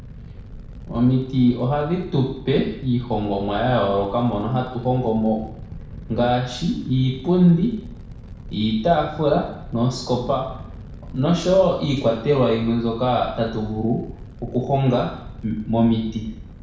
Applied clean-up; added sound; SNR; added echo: none; Fire; 15 dB; reverberation time 0.7 s.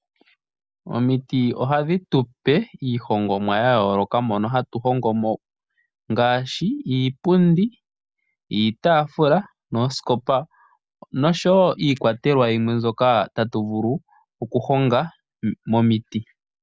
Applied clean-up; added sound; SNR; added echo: none; none; none; none.